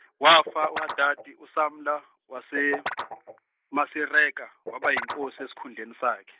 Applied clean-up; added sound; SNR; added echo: neural mask model Resemble Enhance denoiser.